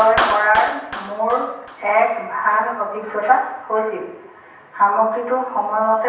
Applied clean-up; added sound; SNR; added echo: none; Clapping; 11 dB; reverberation time 0.9 s.